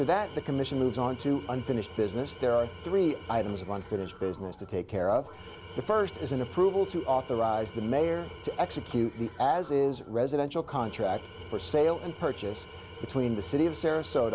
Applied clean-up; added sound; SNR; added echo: none; Tools; 16 dB; none.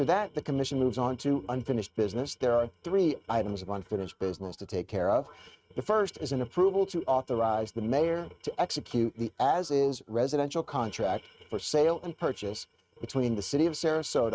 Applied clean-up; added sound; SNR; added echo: neural mask model RNNoise.